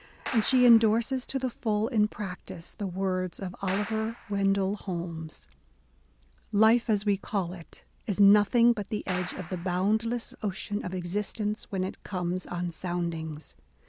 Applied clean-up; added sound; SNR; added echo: none; Clapping; 14 dB; none.